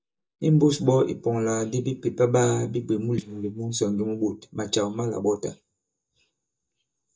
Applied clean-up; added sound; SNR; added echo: neural mask model DeepFilterNet 3.